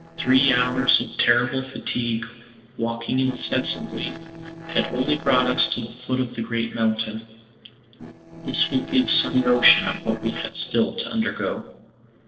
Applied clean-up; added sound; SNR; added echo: neural separator model SepFormer DNS4.